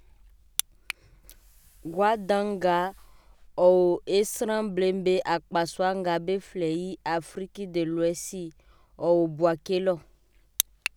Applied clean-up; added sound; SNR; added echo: none; none; none; none.